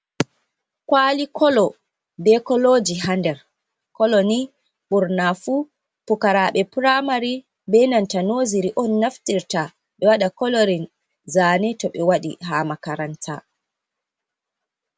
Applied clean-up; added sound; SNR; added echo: none; none; none; none.